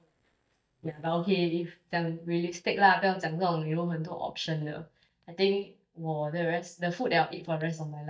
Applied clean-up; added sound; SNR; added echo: neural mask model DeepFilterNet 3.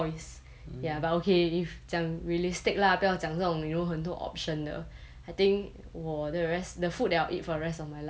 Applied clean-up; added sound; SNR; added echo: none; none; none; none.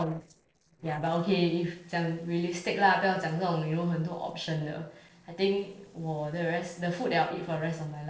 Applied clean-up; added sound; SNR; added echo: neural separator model SepFormer DNS4.